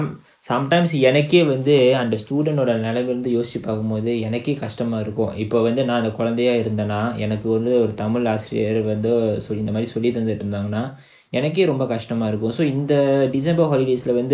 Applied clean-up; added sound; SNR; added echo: neural mask model Resemble Enhance denoiser.